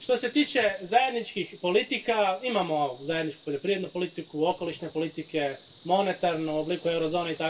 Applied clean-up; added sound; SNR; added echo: none; Insect; 8 dB; reverberation time 0.2 s.